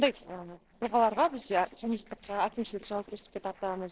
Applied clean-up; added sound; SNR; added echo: neural separator model SepFormer DNS4.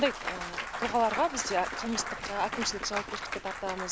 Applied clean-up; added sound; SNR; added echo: none; Applause / Cheering / Clapping; 5 dB; none.